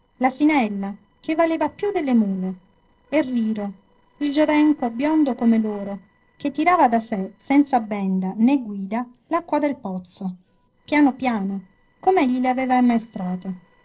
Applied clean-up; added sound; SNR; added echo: neural separator model SepFormer DNS4.